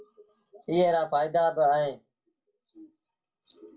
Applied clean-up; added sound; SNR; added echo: none; none; none; reverberation time 0.2 s.